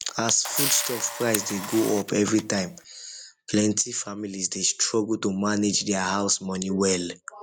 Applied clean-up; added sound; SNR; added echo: none; Camera; 6 dB; none.